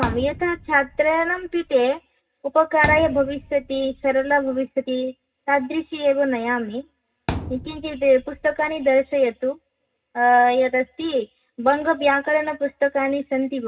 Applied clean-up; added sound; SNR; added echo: none; Thump, thud; 12 dB; reverberation time 0.2 s.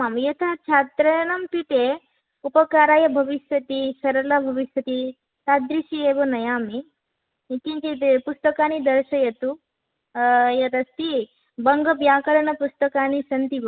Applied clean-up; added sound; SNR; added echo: none; none; none; none.